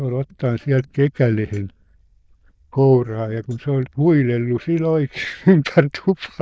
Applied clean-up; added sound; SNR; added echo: neural diffusion model UNIVERSE++.